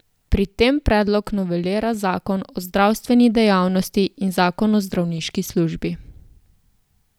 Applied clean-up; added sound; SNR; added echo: none; none; none; none.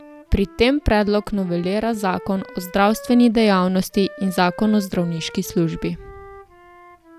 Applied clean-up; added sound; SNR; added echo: none; Wind instrument, woodwind instrument; 20 dB; none.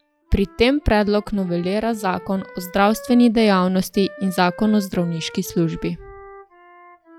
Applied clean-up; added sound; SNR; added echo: classical method log-MMSE.